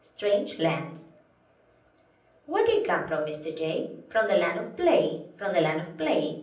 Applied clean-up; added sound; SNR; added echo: none; none; none; reverberation time 0.6 s.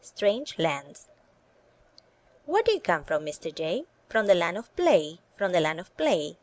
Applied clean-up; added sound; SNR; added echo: none; none; none; none.